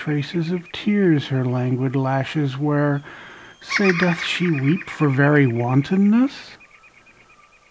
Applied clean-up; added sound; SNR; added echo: none; Bird vocalization, bird call, bird song; 14 dB; none.